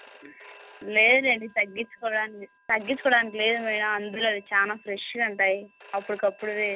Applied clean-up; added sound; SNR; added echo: none; Telephone; 18 dB; none.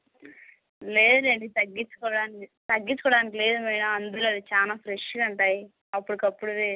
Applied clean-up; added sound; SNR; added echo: none; none; none; none.